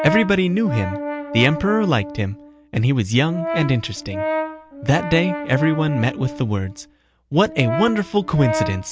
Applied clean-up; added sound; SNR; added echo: none; Brass instrument; 8 dB; none.